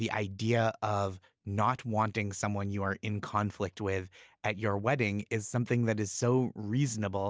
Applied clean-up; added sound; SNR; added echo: none; none; none; none.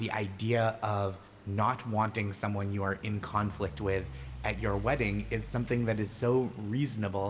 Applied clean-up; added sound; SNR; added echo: none; Idling / Truck; 15 dB; reverberation time 2.8 s.